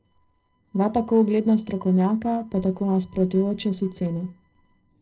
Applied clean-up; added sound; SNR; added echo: neural separator model SepFormer DNS4.